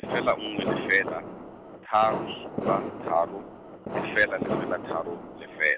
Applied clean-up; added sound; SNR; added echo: none; Fireworks; 4 dB; none.